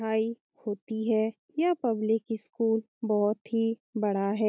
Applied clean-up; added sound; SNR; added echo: none; none; none; none.